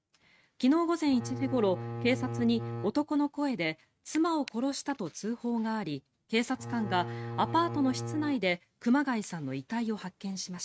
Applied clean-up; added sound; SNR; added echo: neural mask model RNNoise.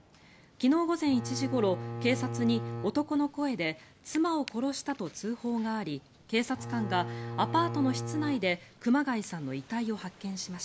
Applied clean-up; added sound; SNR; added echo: none; Bowed string instrument; 7 dB; none.